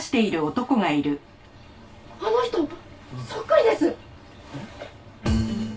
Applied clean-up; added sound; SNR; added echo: none; none; none; reverberation time 0.2 s.